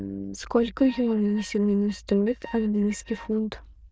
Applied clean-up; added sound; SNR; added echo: neural diffusion model UNIVERSE++.